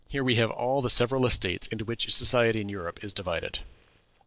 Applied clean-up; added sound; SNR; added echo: neural separator model SepFormer DNS4.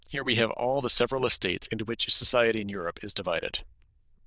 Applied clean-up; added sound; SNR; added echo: neural diffusion model UNIVERSE++.